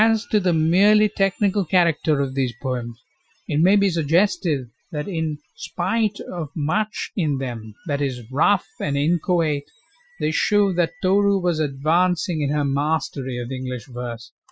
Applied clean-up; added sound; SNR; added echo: classical method Wiener filter.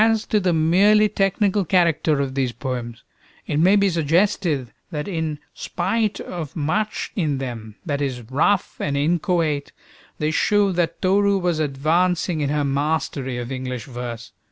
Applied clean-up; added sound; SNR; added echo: none; none; none; none.